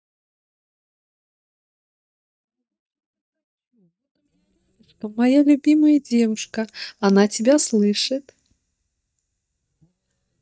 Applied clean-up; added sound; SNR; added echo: neural mask model DeepFilterNet 3.